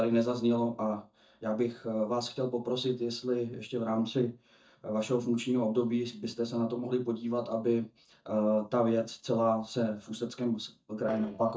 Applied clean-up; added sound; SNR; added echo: neural mask model DeepFilterNet 3.